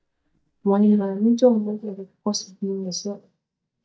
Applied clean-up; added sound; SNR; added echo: neural mask model DeepFilterNet 3.